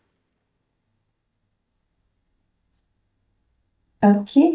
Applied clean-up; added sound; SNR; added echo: neural mask model DeepFilterNet 3.